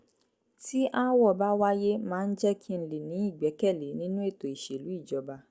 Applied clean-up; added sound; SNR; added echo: none; none; none; none.